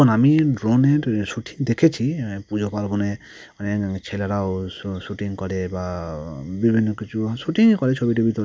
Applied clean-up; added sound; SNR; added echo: none; none; none; none.